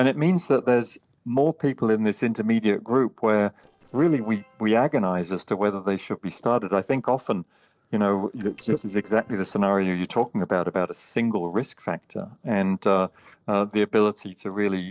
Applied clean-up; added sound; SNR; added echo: neural separator model SepFormer DNS4.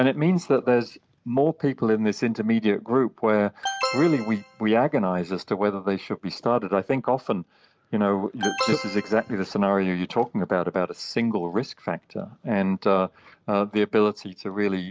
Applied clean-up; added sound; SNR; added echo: none; Alarm; 8 dB; none.